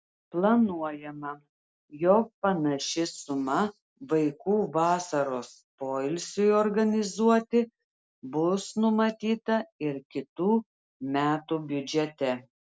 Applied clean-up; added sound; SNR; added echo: none; none; none; none.